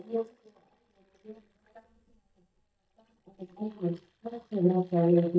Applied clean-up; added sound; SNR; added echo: neural mask model DeepFilterNet 3.